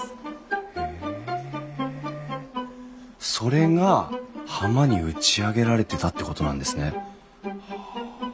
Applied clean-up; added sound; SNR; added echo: none; none; none; none.